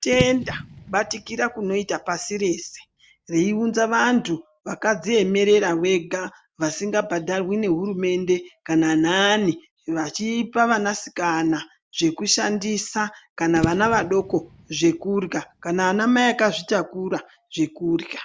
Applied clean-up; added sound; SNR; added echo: none; Fireworks / Boom; 13 dB; none.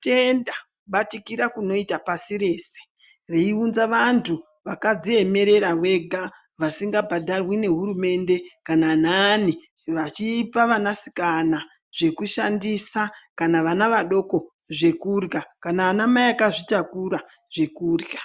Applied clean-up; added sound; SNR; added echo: none; none; none; none.